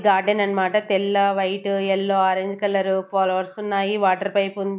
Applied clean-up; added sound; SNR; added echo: none; none; none; none.